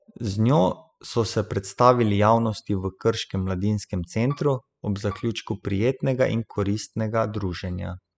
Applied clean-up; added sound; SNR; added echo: classical method spectral subtraction.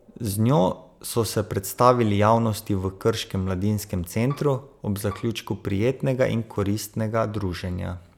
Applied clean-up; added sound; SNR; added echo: none; Bowed string instrument; 19 dB; none.